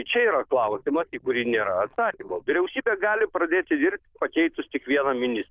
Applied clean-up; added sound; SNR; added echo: neural diffusion model UNIVERSE++.